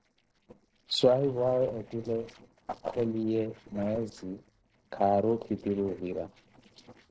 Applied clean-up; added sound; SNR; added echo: neural separator model SepFormer DNS4.